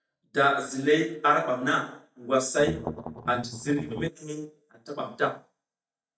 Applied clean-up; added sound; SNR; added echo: neural mask model DeepFilterNet 3.